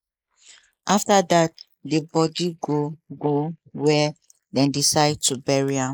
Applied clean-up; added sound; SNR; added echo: neural mask model Resemble Enhance denoiser.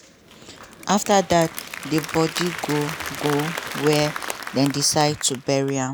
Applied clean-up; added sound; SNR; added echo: none; Applause; 10 dB; none.